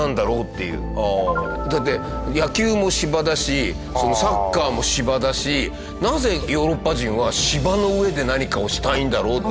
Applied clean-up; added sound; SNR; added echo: none; none; none; none.